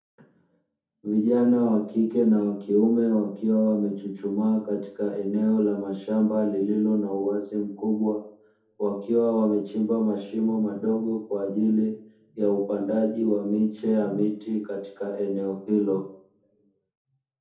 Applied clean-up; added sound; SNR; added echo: none; none; none; reverberation time 0.5 s.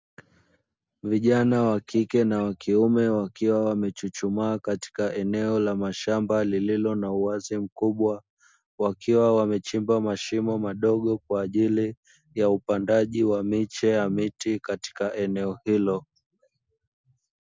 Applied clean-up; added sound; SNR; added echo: none; none; none; none.